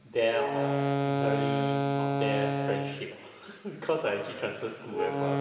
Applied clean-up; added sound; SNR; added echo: none; Wind instrument, woodwind instrument; -2 dB; reverberation time 2.3 s.